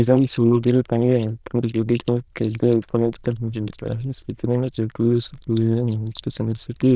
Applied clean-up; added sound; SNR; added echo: neural diffusion model UNIVERSE++.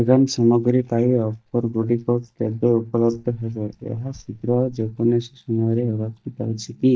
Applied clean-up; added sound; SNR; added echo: neural mask model DeepFilterNet 3.